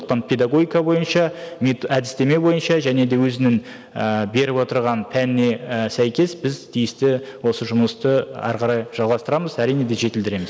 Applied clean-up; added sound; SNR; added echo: none; none; none; none.